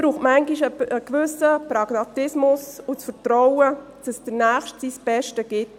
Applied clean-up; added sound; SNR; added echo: none; none; none; none.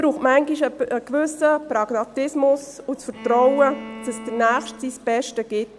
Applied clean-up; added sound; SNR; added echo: none; Bowed string instrument; 15 dB; none.